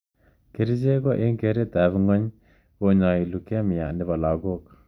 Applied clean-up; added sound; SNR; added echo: none; none; none; none.